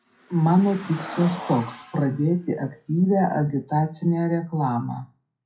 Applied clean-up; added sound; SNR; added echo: classical method WPE with log-MMSE.